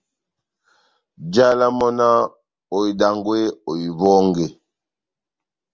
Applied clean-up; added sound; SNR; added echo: none; none; none; none.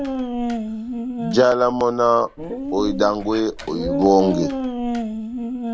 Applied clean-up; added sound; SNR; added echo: none; Dog; 5 dB; none.